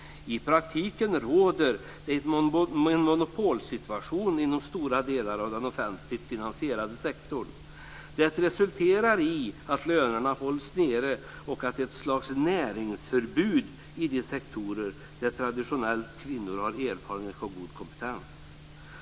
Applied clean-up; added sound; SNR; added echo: none; none; none; none.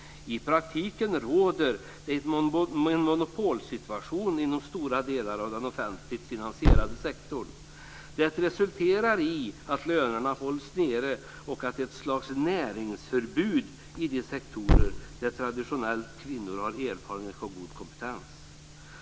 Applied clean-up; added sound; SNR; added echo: none; Thump, thud; 4 dB; none.